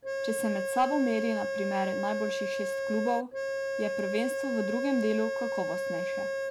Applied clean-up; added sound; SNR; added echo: none; Organ; 0 dB; none.